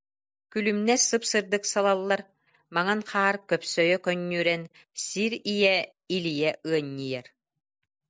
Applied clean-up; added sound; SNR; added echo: none; none; none; none.